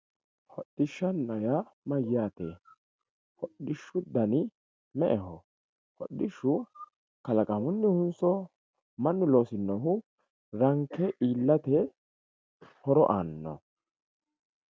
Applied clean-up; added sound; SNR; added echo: none; none; none; none.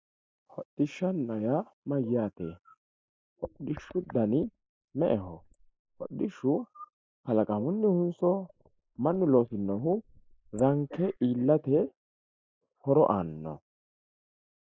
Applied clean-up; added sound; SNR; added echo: neural mask model Resemble Enhance denoiser.